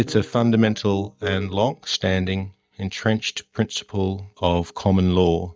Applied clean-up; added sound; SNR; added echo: neural mask model DeepFilterNet 3.